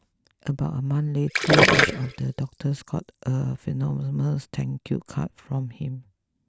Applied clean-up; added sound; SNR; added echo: none; Gurgling; -2 dB; none.